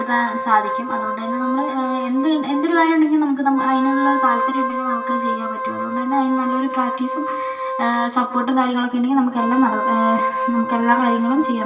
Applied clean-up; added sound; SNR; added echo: none; Wind instrument, woodwind instrument; 4 dB; reverberation time 0.9 s.